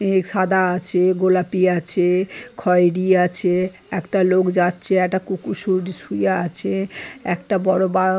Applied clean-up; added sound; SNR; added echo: none; none; none; none.